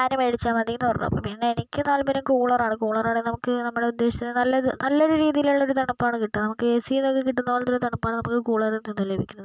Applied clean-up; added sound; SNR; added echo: none; none; none; none.